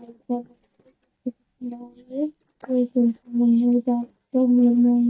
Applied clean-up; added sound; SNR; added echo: neural mask model DeepFilterNet 3.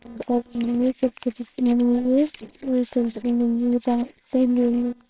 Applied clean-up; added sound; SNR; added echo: neural separator model SepFormer WHAMR!.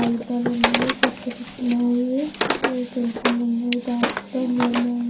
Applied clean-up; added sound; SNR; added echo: none; Wood; 4 dB; reverberation time 0.3 s.